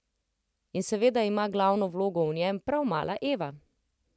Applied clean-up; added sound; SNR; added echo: none; none; none; none.